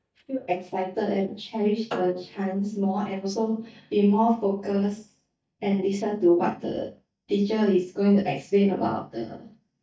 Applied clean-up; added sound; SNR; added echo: neural mask model DeepFilterNet 3.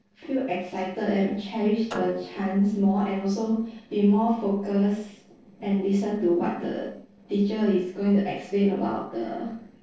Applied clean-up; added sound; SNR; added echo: neural separator model SepFormer DNS4.